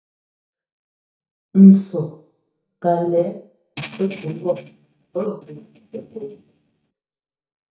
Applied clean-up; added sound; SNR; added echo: neural mask model DeepFilterNet 3.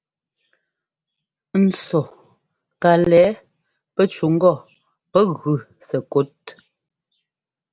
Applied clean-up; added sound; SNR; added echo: none; none; none; none.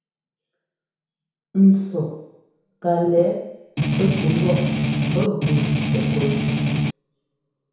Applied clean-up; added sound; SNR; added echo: none; Strum; -3 dB; reverberation time 0.9 s.